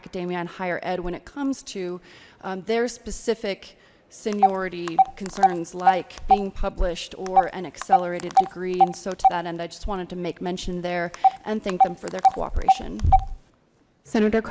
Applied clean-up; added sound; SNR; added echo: none; Telephone; -5 dB; none.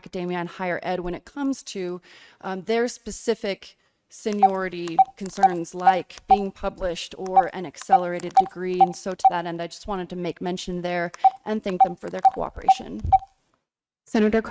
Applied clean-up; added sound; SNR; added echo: neural mask model RNNoise.